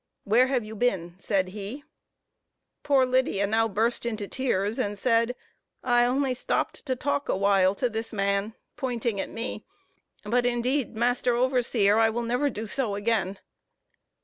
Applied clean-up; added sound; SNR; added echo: none; none; none; none.